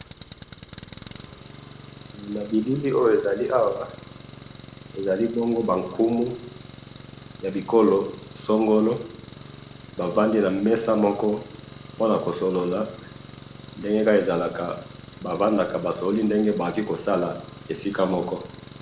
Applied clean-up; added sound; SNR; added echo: none; Engine; 18 dB; reverberation time 0.6 s.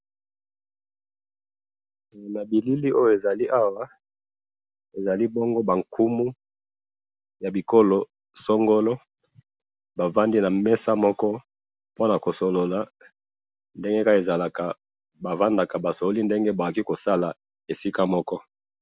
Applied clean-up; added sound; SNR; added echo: none; none; none; none.